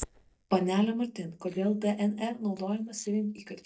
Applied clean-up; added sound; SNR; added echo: neural mask model DeepFilterNet 3.